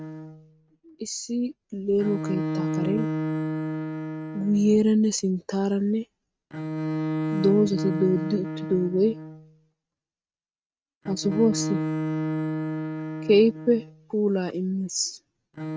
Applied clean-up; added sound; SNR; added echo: neural mask model RNNoise.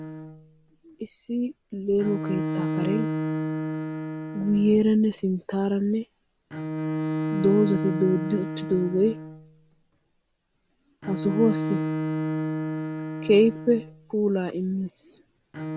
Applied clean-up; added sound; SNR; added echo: none; Bowed string instrument; 5 dB; none.